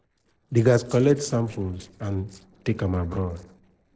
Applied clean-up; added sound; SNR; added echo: neural separator model SepFormer DNS4.